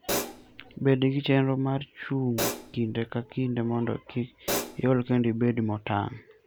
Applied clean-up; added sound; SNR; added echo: none; Hi-hat; 7 dB; none.